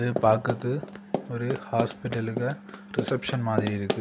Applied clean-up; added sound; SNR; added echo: none; Run; 6 dB; none.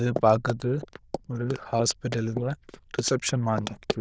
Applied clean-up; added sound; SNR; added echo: neural diffusion model UNIVERSE++.